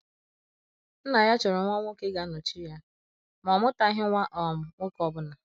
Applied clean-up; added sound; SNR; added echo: none; none; none; none.